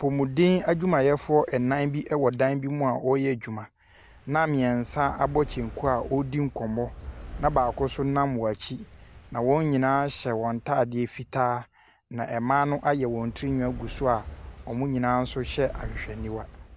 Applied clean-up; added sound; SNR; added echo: none; Fire; 17 dB; none.